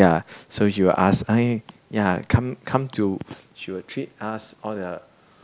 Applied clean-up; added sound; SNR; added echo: none; none; none; none.